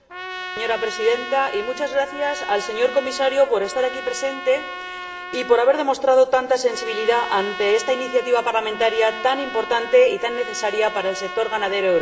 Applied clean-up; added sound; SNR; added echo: none; Trumpet; 11 dB; reverberation time 1.7 s.